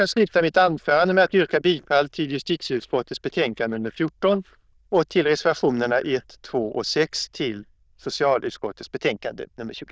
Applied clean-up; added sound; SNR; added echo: neural diffusion model UNIVERSE++.